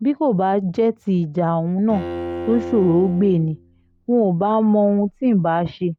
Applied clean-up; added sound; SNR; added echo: none; Bowed string instrument; 13 dB; none.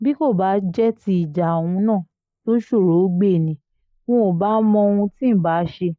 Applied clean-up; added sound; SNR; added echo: neural mask model Resemble Enhance denoiser.